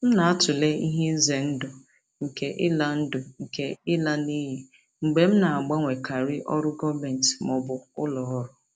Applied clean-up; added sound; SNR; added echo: none; none; none; none.